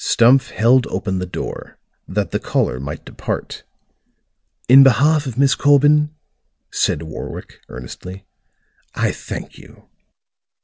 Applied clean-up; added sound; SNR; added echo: none; none; none; none.